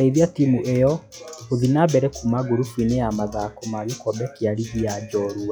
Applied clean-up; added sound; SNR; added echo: classical method log-MMSE.